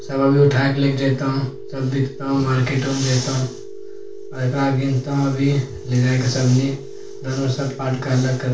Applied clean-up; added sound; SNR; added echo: none; Telephone; 17 dB; reverberation time 0.3 s.